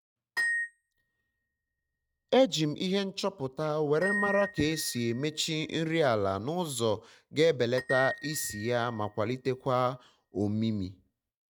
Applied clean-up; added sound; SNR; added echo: neural mask model RNNoise.